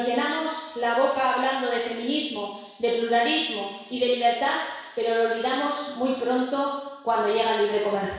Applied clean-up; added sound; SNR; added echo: none; none; none; reverberation time 1.1 s.